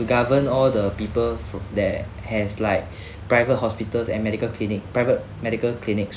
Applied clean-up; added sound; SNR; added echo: none; none; none; none.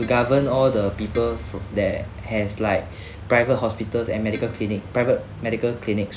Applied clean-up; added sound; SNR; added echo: none; Keyboard (musical); 20 dB; none.